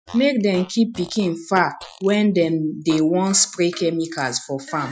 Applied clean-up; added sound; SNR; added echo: classical method Wiener filter.